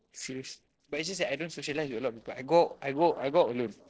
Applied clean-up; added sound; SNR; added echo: neural separator model SepFormer DNS4.